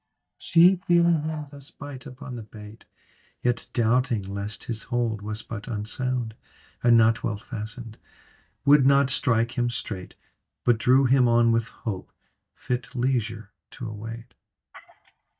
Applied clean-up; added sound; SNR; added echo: neural mask model DeepFilterNet 3.